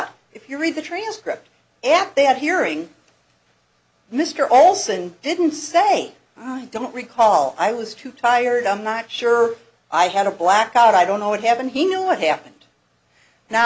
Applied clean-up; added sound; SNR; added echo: none; none; none; none.